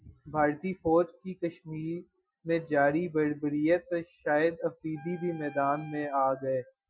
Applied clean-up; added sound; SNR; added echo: classical method Wiener filter.